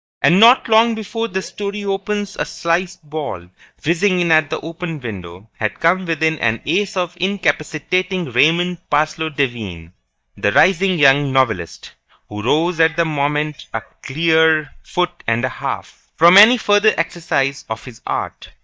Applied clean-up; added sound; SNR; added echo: neural mask model DeepFilterNet 3.